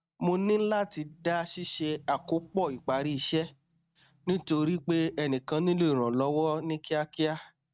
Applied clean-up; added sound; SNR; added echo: neural mask model RNNoise.